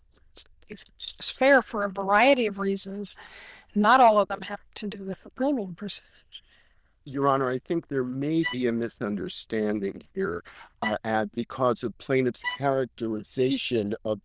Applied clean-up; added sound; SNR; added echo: neural diffusion model UNIVERSE++.